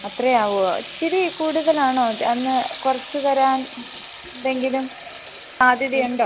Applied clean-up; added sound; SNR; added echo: none; Sink (filling or washing) / Water tap, faucet; 16 dB; none.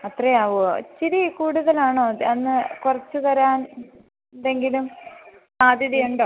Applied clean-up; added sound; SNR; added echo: none; none; none; none.